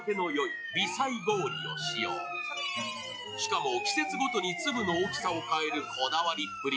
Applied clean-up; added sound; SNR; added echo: classical method log-MMSE.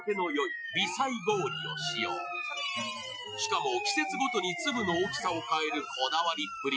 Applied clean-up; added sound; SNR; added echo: classical method Wiener filter.